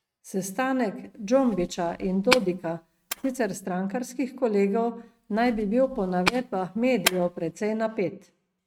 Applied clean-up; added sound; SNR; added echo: neural mask model RNNoise.